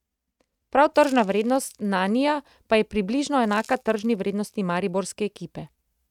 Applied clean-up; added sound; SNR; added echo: neural mask model RNNoise.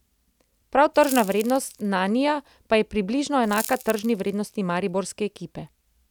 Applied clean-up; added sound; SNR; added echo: none; Crackle; 17 dB; none.